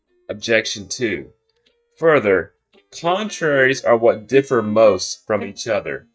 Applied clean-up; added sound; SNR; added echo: neural mask model DeepFilterNet 3.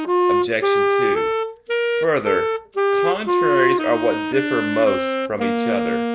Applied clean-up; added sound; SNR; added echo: none; Wind instrument, woodwind instrument; -4 dB; none.